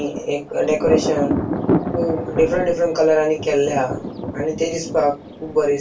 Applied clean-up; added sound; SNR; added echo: none; Thunder; 5 dB; reverberation time 0.1 s.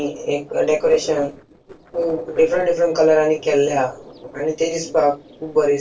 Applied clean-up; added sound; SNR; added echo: neural separator model SepFormer DNS4.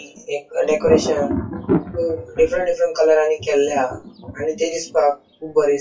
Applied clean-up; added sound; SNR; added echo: classical method WPE with log-MMSE.